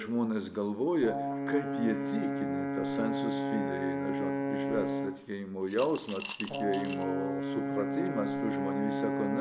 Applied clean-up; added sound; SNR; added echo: none; Coin (dropping) / Glass + Brass instrument; 0 dB; none.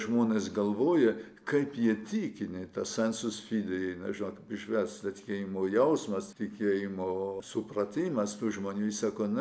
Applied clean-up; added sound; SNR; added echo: none; none; none; none.